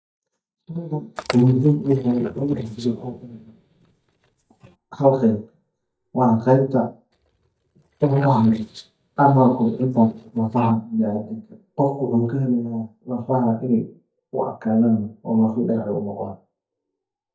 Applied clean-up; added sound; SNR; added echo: neural mask model DeepFilterNet 3.